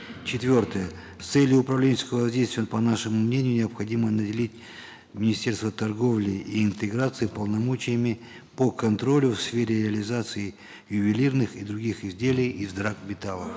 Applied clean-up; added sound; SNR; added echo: none; none; none; none.